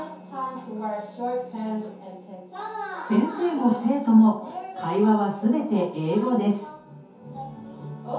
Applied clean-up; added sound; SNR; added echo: none; none; none; reverberation time 0.6 s.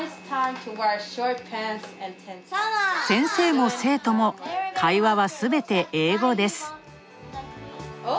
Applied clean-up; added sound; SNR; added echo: none; none; none; none.